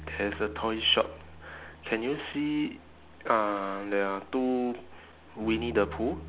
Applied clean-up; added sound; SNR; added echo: none; Bass guitar; 17 dB; none.